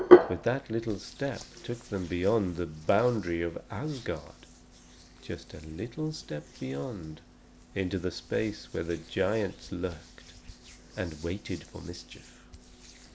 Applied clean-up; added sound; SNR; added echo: none; Hands; -1 dB; none.